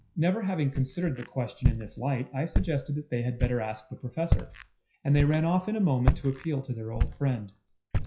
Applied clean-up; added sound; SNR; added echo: classical method WPE with log-MMSE.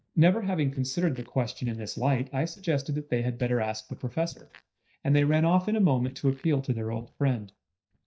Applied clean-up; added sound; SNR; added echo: neural mask model DeepFilterNet 3.